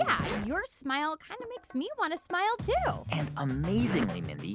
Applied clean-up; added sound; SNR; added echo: none; Zipper (clothing); 12 dB; none.